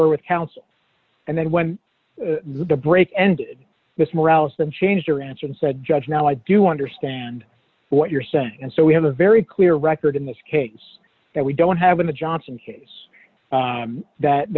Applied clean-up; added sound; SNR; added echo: none; none; none; none.